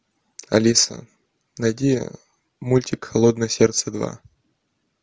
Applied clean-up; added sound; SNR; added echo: none; none; none; none.